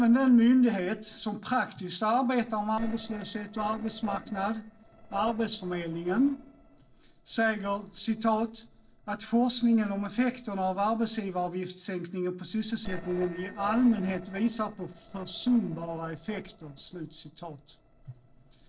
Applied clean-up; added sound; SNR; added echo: neural separator model SepFormer DNS4.